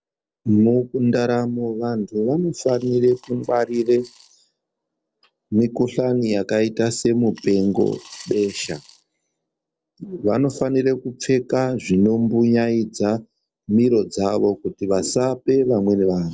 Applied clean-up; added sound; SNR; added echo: neural separator model SepFormer DNS4.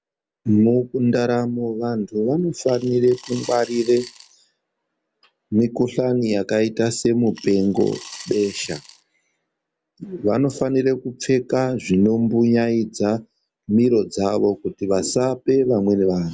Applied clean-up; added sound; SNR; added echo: none; Coin (dropping) / Glass; 20 dB; none.